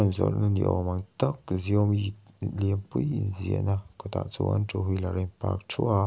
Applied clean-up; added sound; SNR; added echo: none; none; none; none.